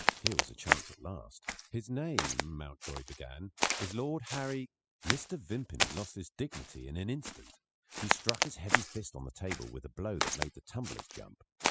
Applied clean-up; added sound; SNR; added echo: classical method spectral subtraction.